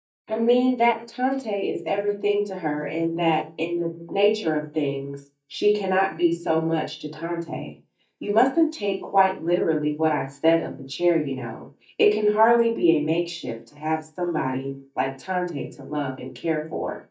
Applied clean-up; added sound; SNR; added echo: neural mask model DeepFilterNet 3.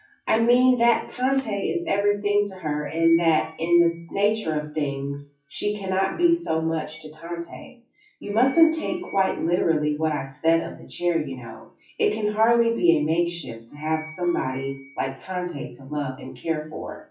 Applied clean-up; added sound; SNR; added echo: classical method WPE with log-MMSE.